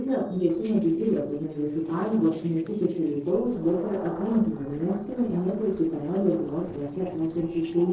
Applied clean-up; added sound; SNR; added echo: neural separator model SepFormer DNS4.